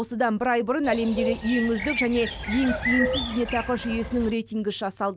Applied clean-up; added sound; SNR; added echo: none; Bird; 5 dB; none.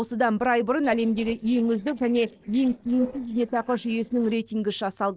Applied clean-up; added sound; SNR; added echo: neural separator model SepFormer DNS4.